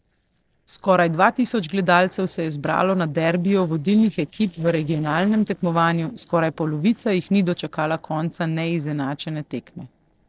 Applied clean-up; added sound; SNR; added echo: neural separator model SepFormer DNS4.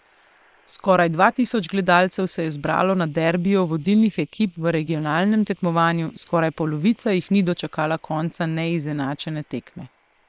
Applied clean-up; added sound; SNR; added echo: neural separator model SepFormer WHAM!.